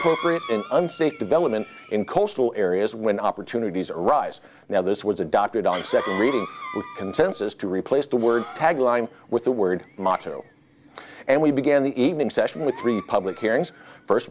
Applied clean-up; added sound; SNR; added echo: none; Cough; 17 dB; none.